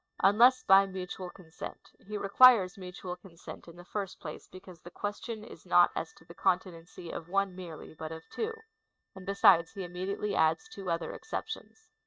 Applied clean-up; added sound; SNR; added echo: neural mask model RNNoise.